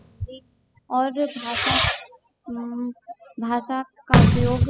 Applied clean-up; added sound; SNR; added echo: classical method spectral subtraction.